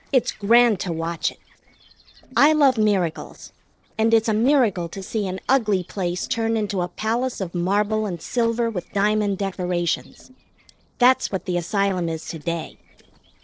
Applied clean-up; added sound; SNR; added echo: neural separator model SepFormer DNS4.